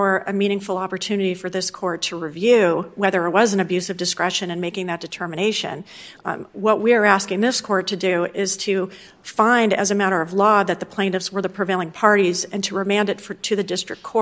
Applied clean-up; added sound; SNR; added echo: none; none; none; none.